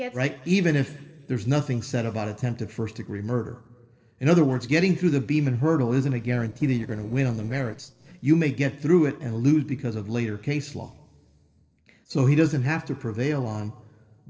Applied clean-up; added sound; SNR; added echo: neural separator model SepFormer DNS4.